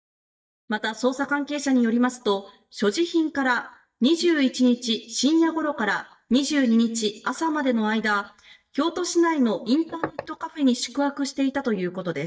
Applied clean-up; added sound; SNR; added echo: neural mask model DeepFilterNet 3.